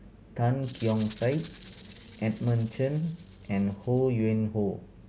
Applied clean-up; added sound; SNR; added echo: none; Rattle (instrument); 15 dB; none.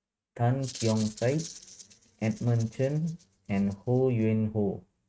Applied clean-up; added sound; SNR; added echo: neural mask model RNNoise.